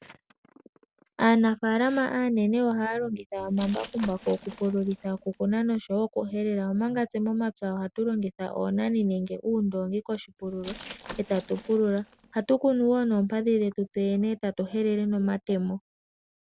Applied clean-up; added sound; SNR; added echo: none; Glass; 19 dB; none.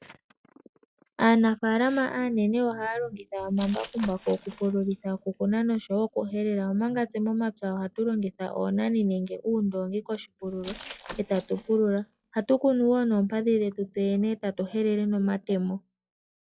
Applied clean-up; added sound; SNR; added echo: classical method log-MMSE.